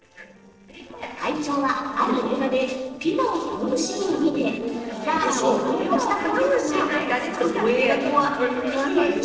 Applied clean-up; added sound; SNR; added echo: neural separator model SepFormer DNS4.